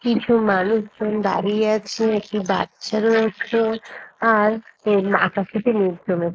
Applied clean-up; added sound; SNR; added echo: neural mask model Resemble Enhance denoiser.